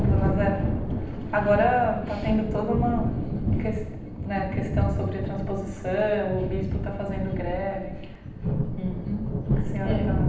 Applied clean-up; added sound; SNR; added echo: none; Thunder; -1 dB; reverberation time 0.9 s.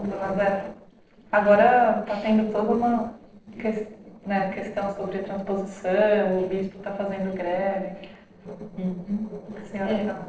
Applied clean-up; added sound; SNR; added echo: neural separator model SepFormer DNS4.